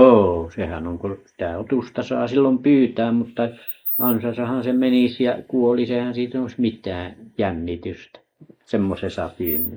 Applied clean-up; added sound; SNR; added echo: neural mask model Resemble Enhance denoiser.